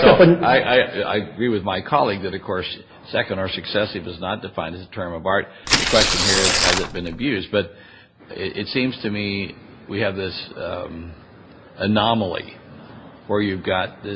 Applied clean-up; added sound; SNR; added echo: none; Tearing; -2 dB; none.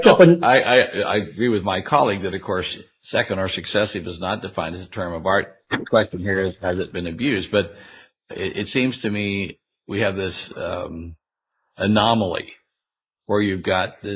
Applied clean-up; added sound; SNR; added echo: neural mask model Resemble Enhance denoiser.